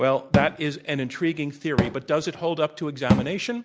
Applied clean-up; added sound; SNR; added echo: none; Cupboard open or close / Drawer open or close; 3 dB; none.